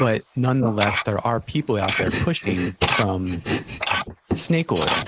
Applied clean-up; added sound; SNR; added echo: neural mask model Resemble Enhance denoiser.